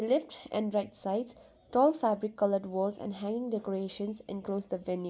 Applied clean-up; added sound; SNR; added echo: none; none; none; none.